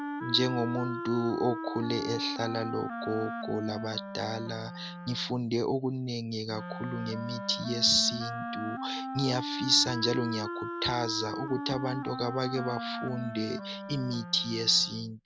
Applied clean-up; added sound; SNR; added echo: none; Wind instrument, woodwind instrument; 6 dB; none.